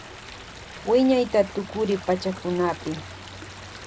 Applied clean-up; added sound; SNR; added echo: none; Stream; 14 dB; none.